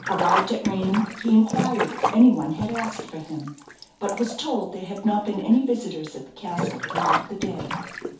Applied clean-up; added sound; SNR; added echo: none; Sink (filling or washing); 5 dB; reverberation time 0.5 s.